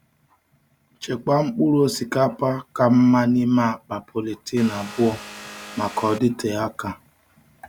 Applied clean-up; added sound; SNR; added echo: none; Vehicle; 15 dB; none.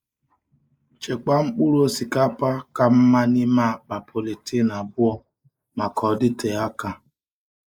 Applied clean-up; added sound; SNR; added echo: neural mask model Resemble Enhance denoiser.